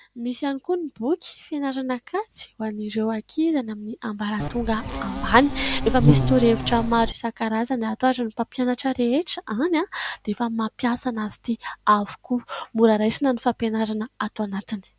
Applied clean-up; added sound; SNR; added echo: none; Insect; 0 dB; none.